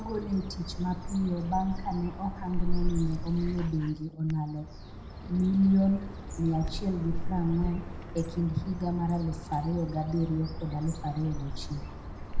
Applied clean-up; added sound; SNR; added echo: none; Bird; 4 dB; reverberation time 0.8 s.